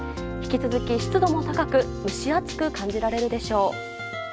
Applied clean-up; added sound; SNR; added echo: none; none; none; none.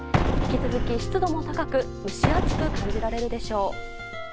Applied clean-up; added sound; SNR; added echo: none; Explosion; -2 dB; none.